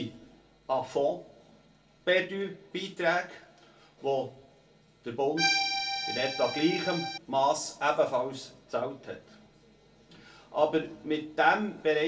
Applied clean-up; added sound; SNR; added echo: none; Accordion; 0 dB; reverberation time 0.2 s.